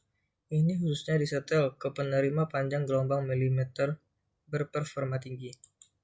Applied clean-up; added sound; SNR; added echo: none; none; none; none.